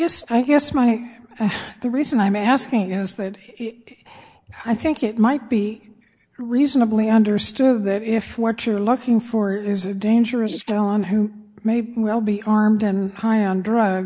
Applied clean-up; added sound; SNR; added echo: neural mask model Resemble Enhance denoiser.